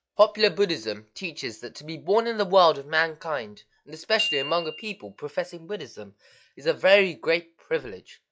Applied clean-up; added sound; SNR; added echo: classical method log-MMSE.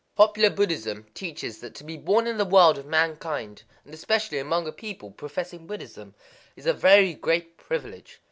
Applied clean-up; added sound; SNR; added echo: none; none; none; none.